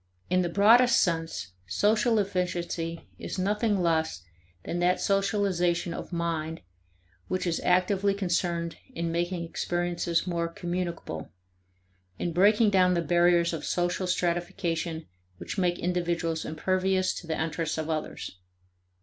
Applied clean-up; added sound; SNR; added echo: none; none; none; none.